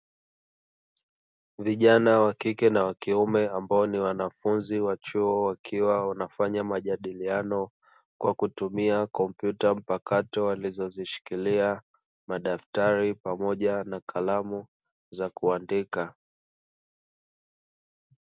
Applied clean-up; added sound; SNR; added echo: none; none; none; none.